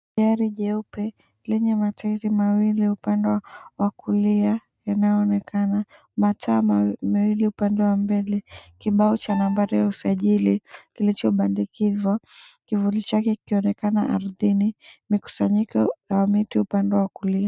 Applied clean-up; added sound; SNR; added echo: neural mask model RNNoise.